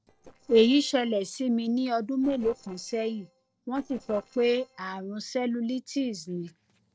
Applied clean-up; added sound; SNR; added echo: neural separator model SepFormer DNS4.